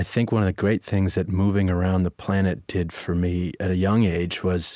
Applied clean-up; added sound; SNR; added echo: none; none; none; none.